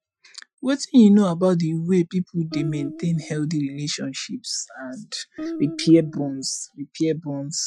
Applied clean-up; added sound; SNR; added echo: classical method Wiener filter.